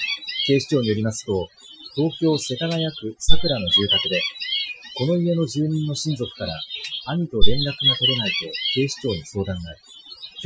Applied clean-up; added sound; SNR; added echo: classical method Wiener filter.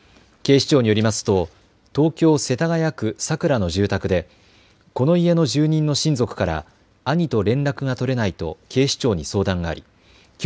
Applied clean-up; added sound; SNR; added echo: none; none; none; none.